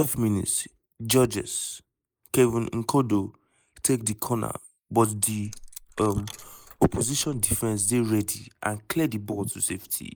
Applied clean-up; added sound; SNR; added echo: neural mask model Resemble Enhance denoiser.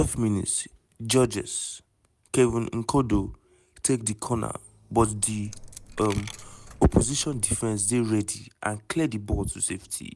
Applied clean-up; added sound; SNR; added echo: none; Coin (dropping); 17 dB; none.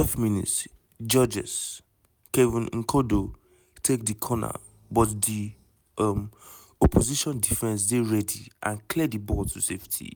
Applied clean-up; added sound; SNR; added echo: none; none; none; none.